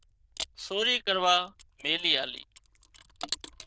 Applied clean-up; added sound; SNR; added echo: neural diffusion model UNIVERSE++.